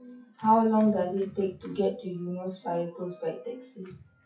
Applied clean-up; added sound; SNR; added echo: classical method WPE with log-MMSE.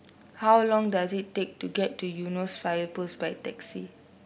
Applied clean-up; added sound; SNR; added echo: none; none; none; none.